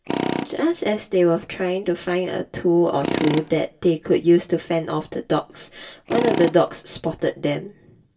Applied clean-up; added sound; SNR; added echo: none; Tools; 7 dB; reverberation time 0.1 s.